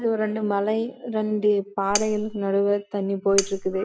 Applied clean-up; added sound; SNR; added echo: none; Cutlery, silverware; 6 dB; none.